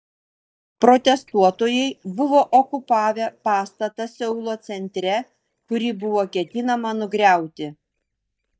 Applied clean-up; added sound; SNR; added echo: neural mask model DeepFilterNet 3.